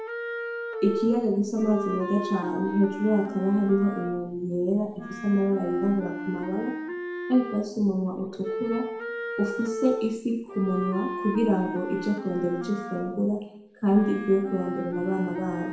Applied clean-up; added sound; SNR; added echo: none; Wind instrument, woodwind instrument; 8 dB; reverberation time 0.7 s.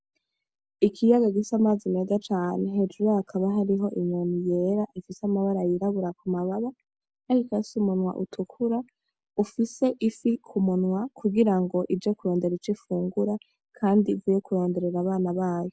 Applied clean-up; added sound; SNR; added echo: none; none; none; none.